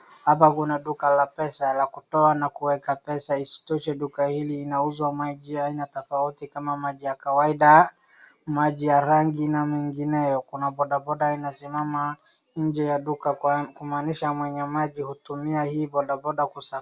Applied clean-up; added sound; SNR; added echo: none; none; none; none.